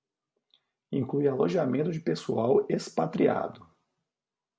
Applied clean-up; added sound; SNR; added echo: none; none; none; none.